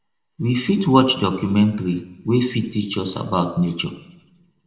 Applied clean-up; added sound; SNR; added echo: none; none; none; reverberation time 0.6 s.